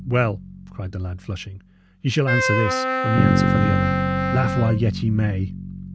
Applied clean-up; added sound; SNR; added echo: none; Wind instrument, woodwind instrument + Bass guitar; 0 dB; none.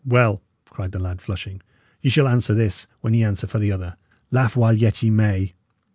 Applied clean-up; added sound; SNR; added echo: none; none; none; none.